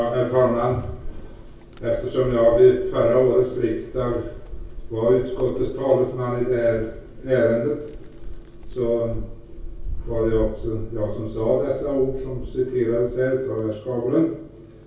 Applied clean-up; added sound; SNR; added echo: none; Wind; 11 dB; reverberation time 0.6 s.